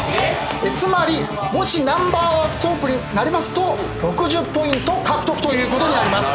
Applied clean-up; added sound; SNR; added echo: none; none; none; none.